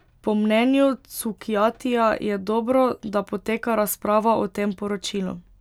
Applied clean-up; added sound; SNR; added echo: none; none; none; none.